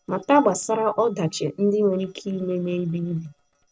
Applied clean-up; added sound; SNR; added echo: neural separator model SepFormer DNS4.